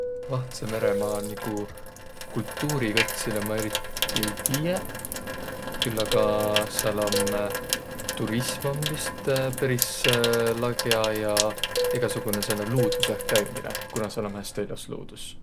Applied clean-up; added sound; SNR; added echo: none; Sink (filling or washing) / Water tap, faucet + Fixed-wing aircraft, airplane; 1 dB; none.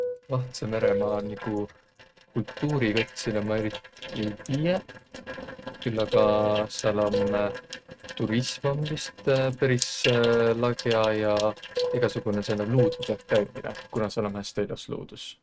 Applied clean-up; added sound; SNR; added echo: neural mask model RNNoise.